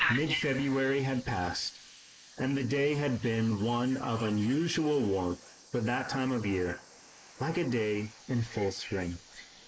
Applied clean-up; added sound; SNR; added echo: neural mask model Resemble Enhance denoiser.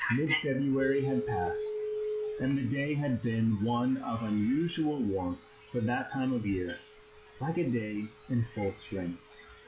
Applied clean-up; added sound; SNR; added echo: classical method log-MMSE.